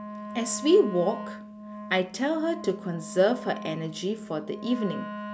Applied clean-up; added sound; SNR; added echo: none; Wind instrument, woodwind instrument; 11 dB; none.